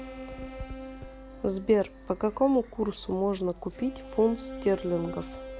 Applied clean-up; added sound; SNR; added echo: none; Wind instrument, woodwind instrument + Wind instrument, woodwind instrument; 14 dB; none.